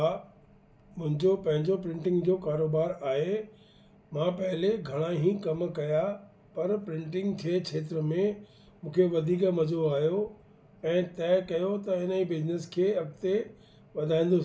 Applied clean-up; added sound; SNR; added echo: none; none; none; none.